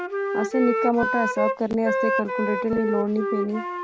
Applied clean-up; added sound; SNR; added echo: none; Wind instrument, woodwind instrument; 1 dB; none.